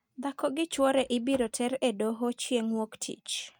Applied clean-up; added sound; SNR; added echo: neural mask model RNNoise.